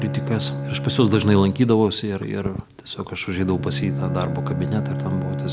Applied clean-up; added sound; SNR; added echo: none; Bowed string instrument; 6 dB; none.